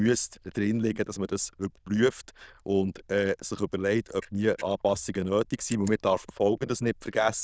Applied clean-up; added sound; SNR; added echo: neural diffusion model UNIVERSE++.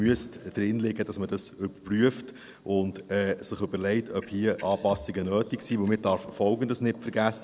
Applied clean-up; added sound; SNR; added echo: none; Thump, thud + Camera; 19 dB; none.